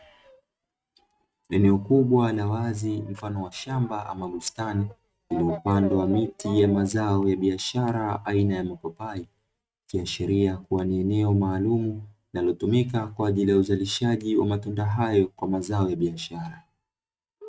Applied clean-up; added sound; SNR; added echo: neural mask model RNNoise.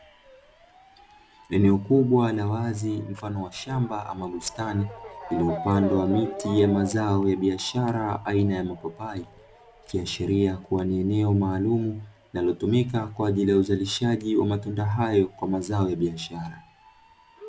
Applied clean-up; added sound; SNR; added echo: none; Motor vehicle (road) / Siren; 17 dB; none.